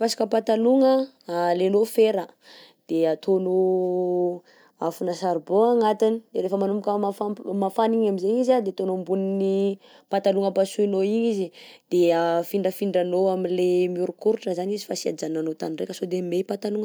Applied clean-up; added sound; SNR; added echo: none; none; none; none.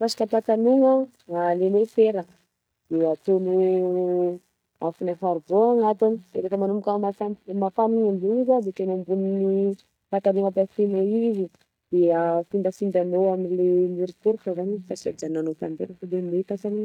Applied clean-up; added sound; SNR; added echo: neural mask model DeepFilterNet 3.